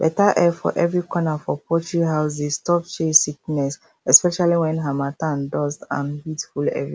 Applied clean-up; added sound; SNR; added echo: none; none; none; none.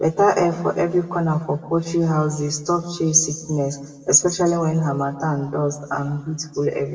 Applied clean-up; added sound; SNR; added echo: none; none; none; reverberation time 1.0 s.